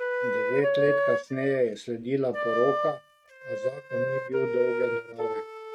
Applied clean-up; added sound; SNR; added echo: neural mask model RNNoise.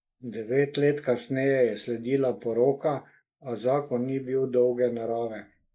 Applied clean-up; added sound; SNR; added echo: neural mask model Resemble Enhance denoiser.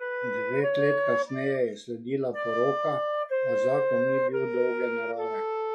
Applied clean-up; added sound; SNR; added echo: classical method log-MMSE.